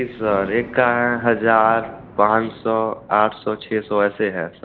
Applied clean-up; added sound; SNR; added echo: none; Thunder; 20 dB; none.